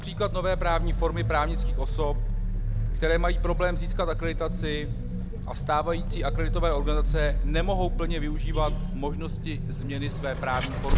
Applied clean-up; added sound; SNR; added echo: none; Vehicle; -4 dB; none.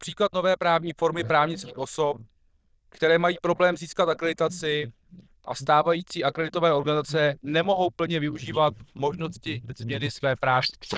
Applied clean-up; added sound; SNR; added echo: neural diffusion model UNIVERSE++.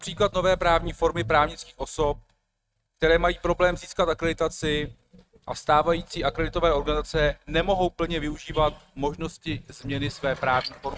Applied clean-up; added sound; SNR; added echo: neural mask model RNNoise.